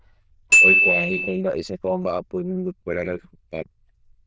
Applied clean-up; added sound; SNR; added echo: neural diffusion model UNIVERSE++.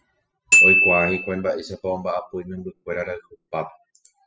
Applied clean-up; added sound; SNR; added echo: classical method spectral subtraction.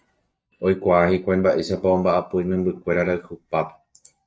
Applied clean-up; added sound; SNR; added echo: neural mask model DeepFilterNet 3.